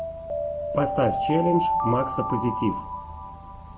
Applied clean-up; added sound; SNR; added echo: none; Alarm; 1 dB; none.